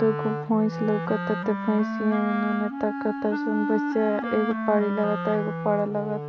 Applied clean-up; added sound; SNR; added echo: none; Wind instrument, woodwind instrument; 4 dB; none.